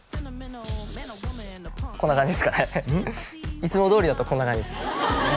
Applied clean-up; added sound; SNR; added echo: none; none; none; none.